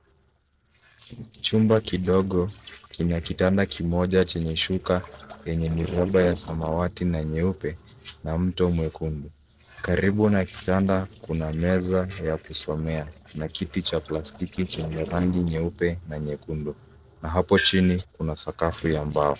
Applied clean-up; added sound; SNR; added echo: neural separator model SepFormer DNS4.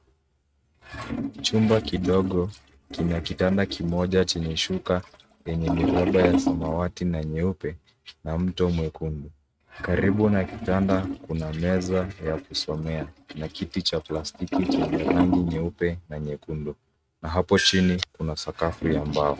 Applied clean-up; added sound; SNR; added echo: neural mask model RNNoise.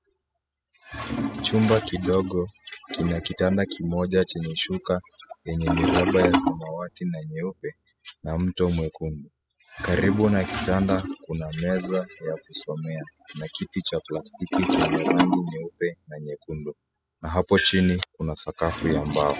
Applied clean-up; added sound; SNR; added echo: classical method spectral subtraction.